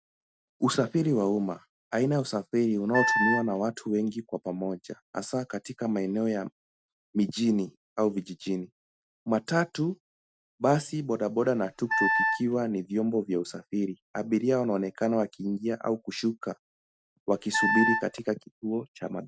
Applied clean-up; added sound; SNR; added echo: none; Wind instrument, woodwind instrument; -1 dB; none.